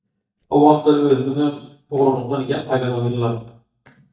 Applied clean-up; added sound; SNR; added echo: neural mask model DeepFilterNet 3.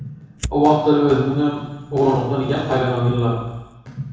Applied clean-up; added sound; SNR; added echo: none; Fire; 19 dB; reverberation time 1.0 s.